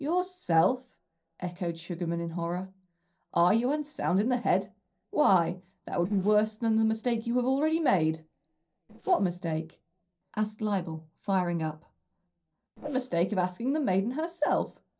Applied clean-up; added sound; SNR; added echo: neural separator model SepFormer DNS4.